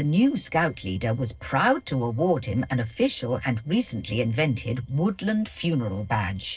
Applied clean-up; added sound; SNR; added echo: neural separator model SepFormer DNS4.